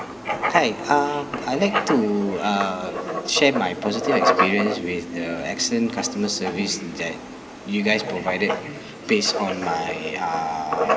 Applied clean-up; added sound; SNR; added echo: none; Writing; 4 dB; none.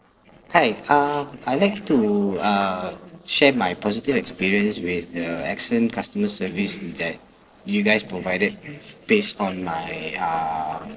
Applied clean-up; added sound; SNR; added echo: neural separator model SepFormer DNS4.